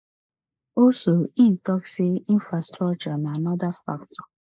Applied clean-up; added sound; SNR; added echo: neural mask model Resemble Enhance denoiser.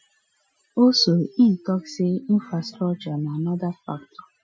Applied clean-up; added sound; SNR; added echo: classical method Wiener filter.